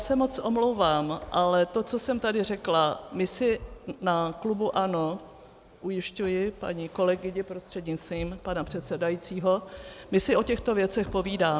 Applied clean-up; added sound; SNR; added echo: none; none; none; none.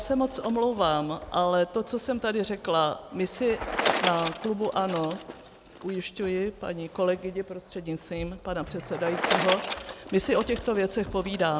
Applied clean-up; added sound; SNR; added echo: none; Bicycle; 7 dB; none.